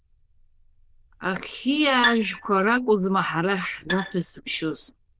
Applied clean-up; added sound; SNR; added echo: neural diffusion model UNIVERSE++.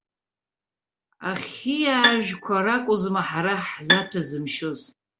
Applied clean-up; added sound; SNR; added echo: none; Bowed string instrument; 0 dB; none.